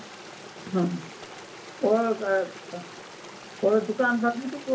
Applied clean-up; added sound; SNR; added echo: none; Stream; 15 dB; reverberation time 0.3 s.